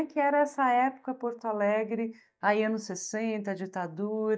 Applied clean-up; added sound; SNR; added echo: neural mask model DeepFilterNet 3.